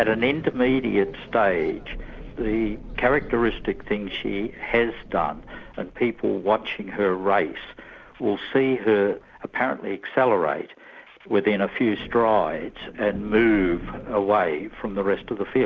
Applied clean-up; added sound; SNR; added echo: none; Thunder; 18 dB; none.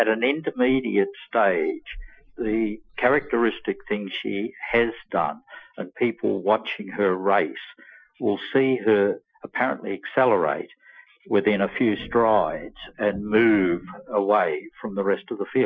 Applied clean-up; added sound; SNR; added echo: classical method Wiener filter.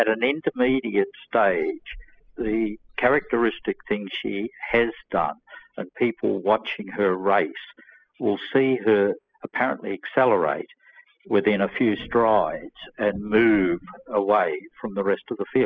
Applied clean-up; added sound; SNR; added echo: classical method spectral subtraction.